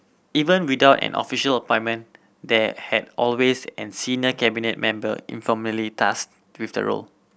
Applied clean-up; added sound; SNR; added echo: none; none; none; none.